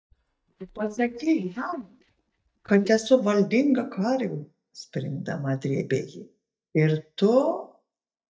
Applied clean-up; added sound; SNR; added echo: neural mask model DeepFilterNet 3.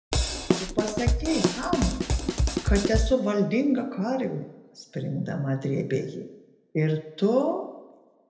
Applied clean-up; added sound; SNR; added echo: none; Drum kit; -2 dB; reverberation time 0.8 s.